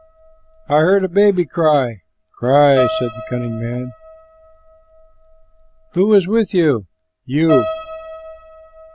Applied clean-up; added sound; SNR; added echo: none; Piano; 11 dB; none.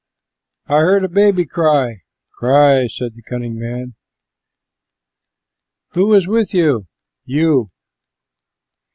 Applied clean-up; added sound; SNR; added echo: none; none; none; none.